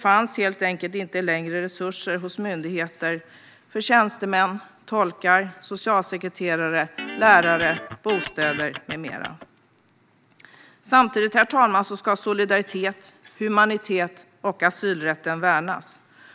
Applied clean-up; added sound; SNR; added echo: none; Electric guitar; 10 dB; none.